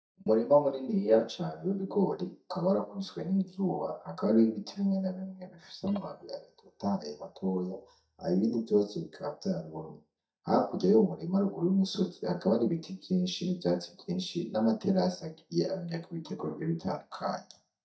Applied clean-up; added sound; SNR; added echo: neural mask model DeepFilterNet 3.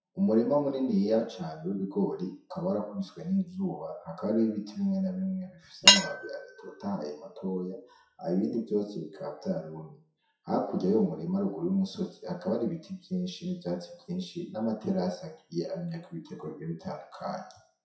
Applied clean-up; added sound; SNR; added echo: classical method WPE with log-MMSE.